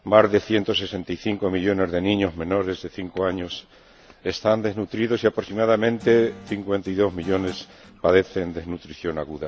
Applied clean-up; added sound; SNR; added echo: none; Guitar; 20 dB; none.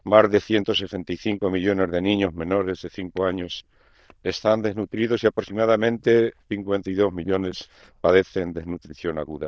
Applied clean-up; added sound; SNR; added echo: neural diffusion model UNIVERSE++.